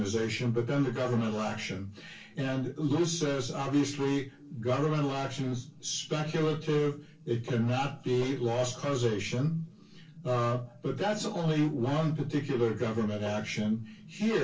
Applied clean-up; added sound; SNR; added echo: neural separator model SepFormer DNS4.